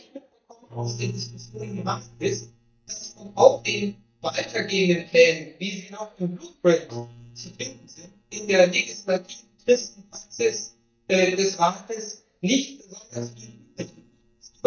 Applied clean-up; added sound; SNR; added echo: neural mask model DeepFilterNet 3.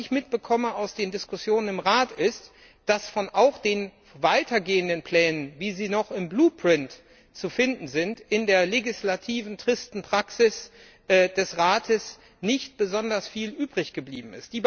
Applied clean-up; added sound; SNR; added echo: none; none; none; none.